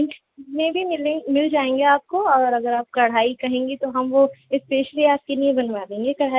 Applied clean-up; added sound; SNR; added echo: none; none; none; none.